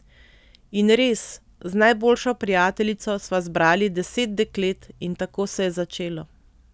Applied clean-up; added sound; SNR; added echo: none; none; none; none.